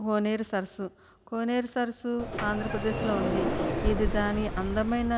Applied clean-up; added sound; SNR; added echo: none; Sliding door; 3 dB; none.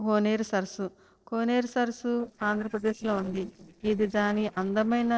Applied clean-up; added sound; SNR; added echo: neural separator model SepFormer DNS4.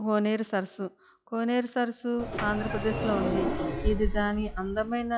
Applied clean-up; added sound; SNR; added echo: classical method log-MMSE.